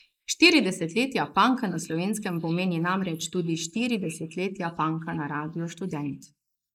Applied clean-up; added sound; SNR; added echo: neural mask model Resemble Enhance denoiser.